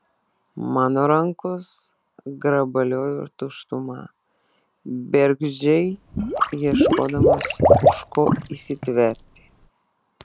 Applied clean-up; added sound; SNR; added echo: none; Liquid; -3 dB; none.